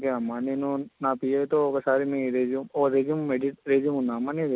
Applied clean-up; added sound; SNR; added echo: none; none; none; none.